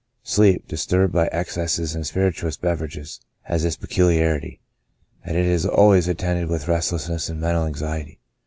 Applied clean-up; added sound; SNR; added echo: none; none; none; none.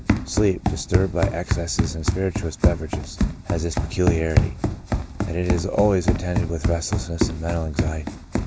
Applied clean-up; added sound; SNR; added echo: none; Run; -1 dB; none.